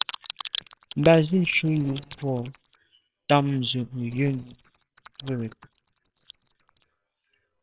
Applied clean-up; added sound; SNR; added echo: neural separator model SepFormer WHAMR!.